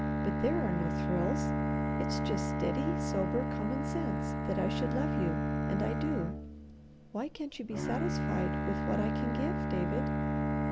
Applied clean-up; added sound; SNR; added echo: none; Bowed string instrument; -4 dB; none.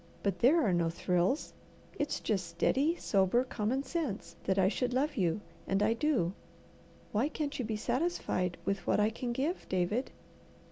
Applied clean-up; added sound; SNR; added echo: none; none; none; none.